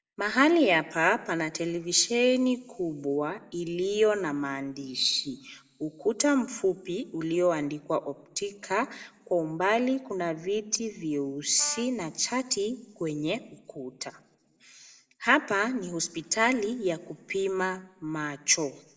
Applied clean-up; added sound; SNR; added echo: none; Brass instrument; 18 dB; reverberation time 0.7 s.